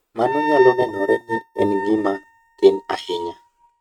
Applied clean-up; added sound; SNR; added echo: neural mask model RNNoise.